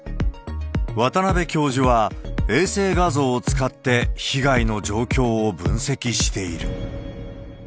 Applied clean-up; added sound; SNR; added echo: none; none; none; none.